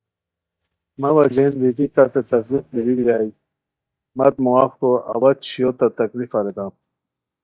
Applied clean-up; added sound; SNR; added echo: neural mask model DeepFilterNet 3.